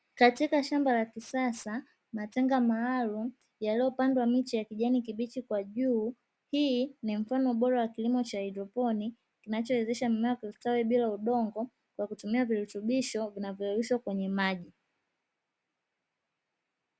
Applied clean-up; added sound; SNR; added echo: none; none; none; none.